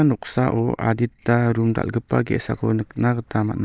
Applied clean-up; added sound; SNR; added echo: neural mask model DeepFilterNet 3.